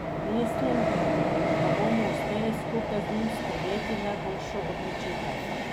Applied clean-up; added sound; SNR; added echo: none; Train; -4 dB; none.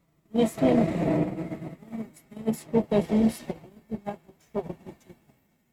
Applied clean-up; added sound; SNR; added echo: neural mask model RNNoise.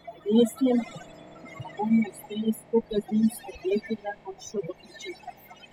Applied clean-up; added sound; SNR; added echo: classical method spectral subtraction.